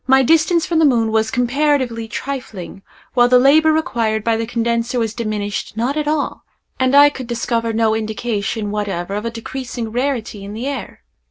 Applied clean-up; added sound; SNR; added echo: none; none; none; none.